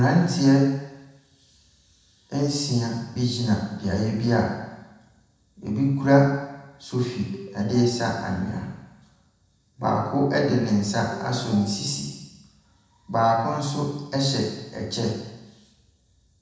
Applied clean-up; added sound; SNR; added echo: none; Ringtone; 18 dB; reverberation time 1.0 s.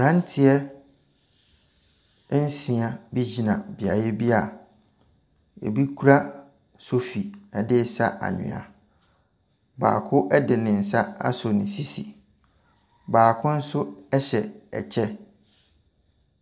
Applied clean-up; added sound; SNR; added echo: none; none; none; none.